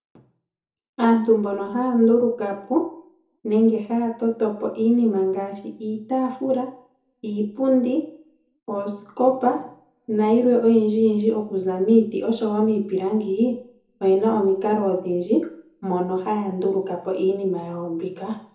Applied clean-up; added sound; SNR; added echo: none; none; none; reverberation time 0.6 s.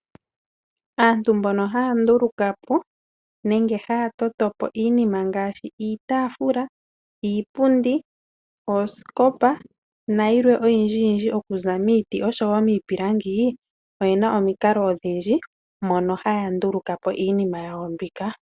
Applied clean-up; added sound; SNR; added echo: none; none; none; none.